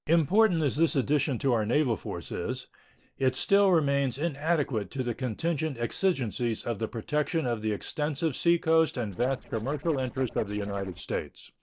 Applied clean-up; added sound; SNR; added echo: neural separator model SepFormer DNS4.